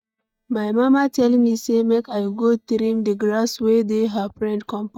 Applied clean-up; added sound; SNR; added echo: neural mask model DeepFilterNet 3.